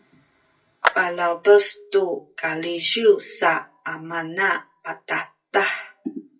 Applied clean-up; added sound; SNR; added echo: classical method WPE with log-MMSE.